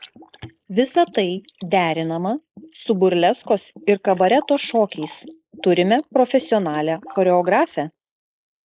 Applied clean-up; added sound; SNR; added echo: neural mask model Resemble Enhance denoiser.